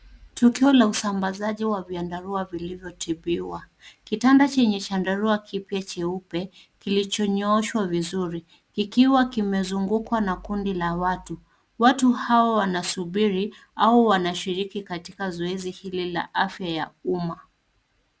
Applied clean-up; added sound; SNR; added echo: none; none; none; none.